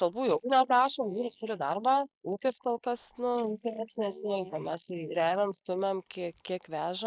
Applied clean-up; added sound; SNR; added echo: neural mask model Resemble Enhance denoiser.